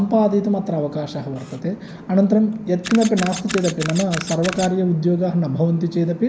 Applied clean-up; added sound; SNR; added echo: none; Camera; 13 dB; none.